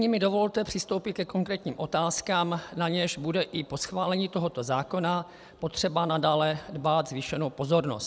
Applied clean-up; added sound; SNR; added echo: none; none; none; none.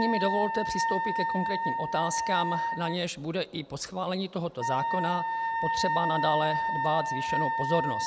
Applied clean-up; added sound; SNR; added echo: none; Wind instrument, woodwind instrument; -1 dB; none.